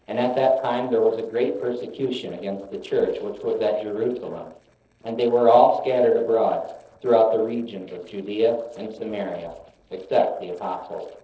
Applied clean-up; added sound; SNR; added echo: neural separator model SepFormer DNS4.